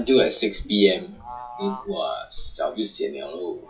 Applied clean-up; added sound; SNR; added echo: classical method WPE with log-MMSE.